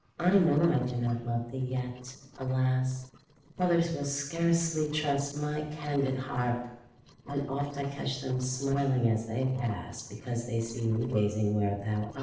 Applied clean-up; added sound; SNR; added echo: neural separator model SepFormer DNS4.